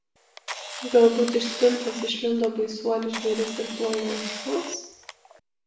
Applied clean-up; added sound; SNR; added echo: none; Camera; 12 dB; reverberation time 0.7 s.